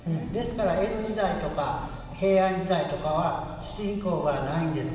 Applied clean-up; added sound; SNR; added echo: none; none; none; reverberation time 1.7 s.